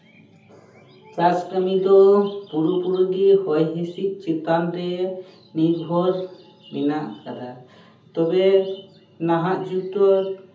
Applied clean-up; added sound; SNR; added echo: none; none; none; reverberation time 0.7 s.